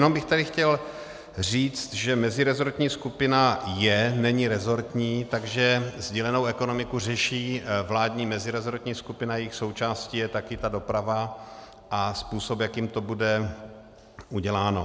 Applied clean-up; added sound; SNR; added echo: none; none; none; none.